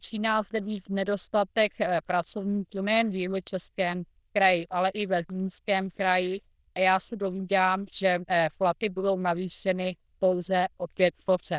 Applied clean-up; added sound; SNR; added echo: neural diffusion model UNIVERSE++.